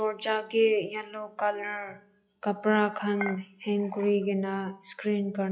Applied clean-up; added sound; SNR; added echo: classical method log-MMSE.